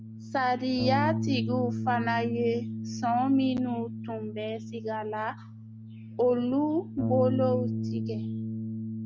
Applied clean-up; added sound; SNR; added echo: none; Bass guitar; 4 dB; none.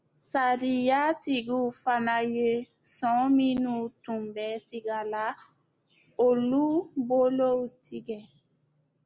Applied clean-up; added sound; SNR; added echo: none; none; none; none.